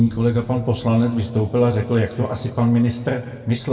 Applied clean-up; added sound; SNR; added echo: none; none; none; reverberation time 1.5 s.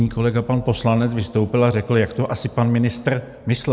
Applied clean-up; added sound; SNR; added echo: none; none; none; none.